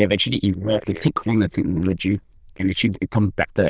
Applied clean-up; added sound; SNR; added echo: neural diffusion model UNIVERSE++.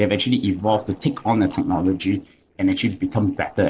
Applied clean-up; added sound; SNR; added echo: neural separator model SepFormer DNS4.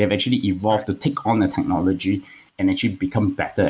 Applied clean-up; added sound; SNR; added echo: none; none; none; none.